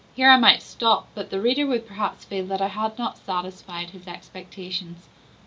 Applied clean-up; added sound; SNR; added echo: none; none; none; none.